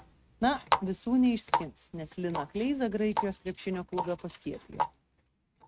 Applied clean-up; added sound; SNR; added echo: neural mask model RNNoise.